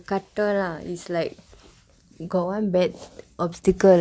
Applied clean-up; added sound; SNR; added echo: none; none; none; none.